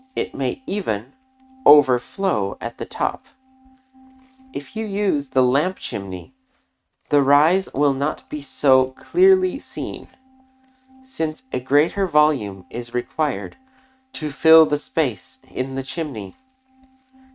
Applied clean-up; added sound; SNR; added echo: neural mask model RNNoise.